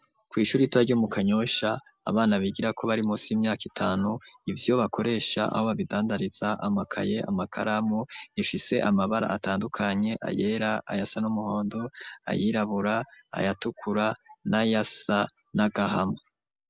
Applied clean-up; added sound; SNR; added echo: none; none; none; none.